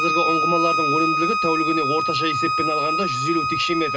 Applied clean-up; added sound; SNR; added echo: none; Bowed string instrument; -3 dB; reverberation time 0.2 s.